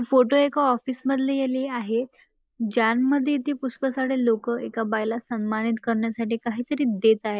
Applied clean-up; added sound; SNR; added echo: neural mask model Resemble Enhance denoiser.